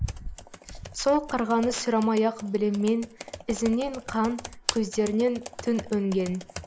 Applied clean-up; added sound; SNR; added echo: none; Computer keyboard; 12 dB; none.